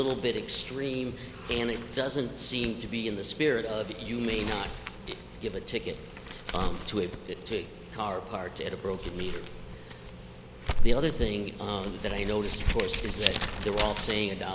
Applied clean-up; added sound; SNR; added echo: none; Crumpling, crinkling; 1 dB; none.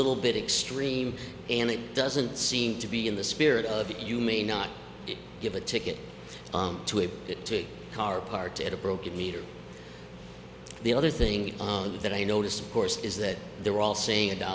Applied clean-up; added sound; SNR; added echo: none; none; none; none.